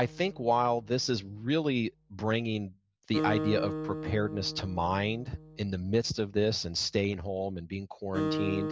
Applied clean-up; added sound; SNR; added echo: none; Acoustic guitar; 8 dB; none.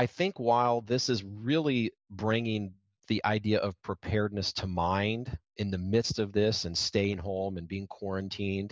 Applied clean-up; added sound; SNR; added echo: none; none; none; none.